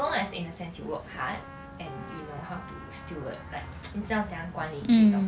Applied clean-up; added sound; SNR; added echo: none; Piano + Trumpet; 18 dB; none.